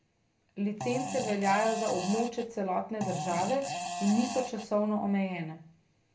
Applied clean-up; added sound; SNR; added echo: none; Fart; 6 dB; reverberation time 0.3 s.